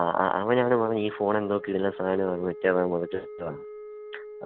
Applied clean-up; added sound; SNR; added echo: none; Wind instrument, woodwind instrument; 15 dB; none.